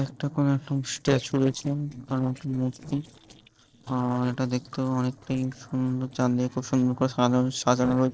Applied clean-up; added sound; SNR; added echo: neural separator model SepFormer DNS4.